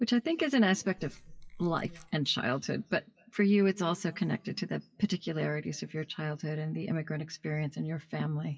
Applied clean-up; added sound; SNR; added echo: classical method WPE with log-MMSE.